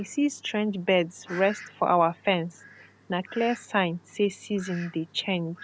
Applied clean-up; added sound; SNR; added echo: none; Fowl; 20 dB; none.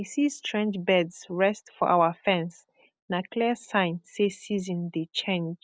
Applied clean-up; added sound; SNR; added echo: none; none; none; none.